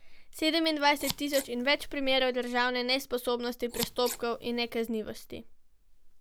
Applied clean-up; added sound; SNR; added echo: none; Scissors; 10 dB; none.